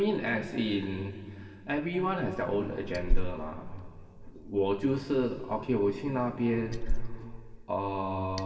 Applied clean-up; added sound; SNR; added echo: none; Liquid; 3 dB; reverberation time 2.7 s.